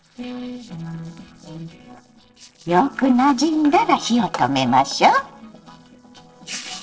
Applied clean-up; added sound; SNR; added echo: neural separator model SepFormer DNS4.